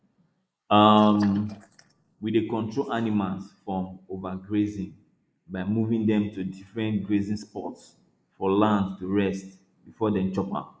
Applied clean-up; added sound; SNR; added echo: neural mask model Resemble Enhance denoiser.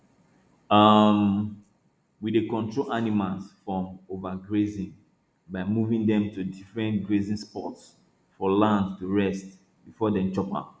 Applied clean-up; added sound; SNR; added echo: none; none; none; none.